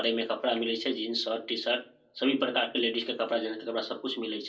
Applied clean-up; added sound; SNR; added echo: none; none; none; reverberation time 0.3 s.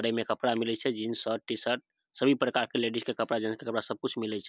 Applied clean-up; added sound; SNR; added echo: none; none; none; none.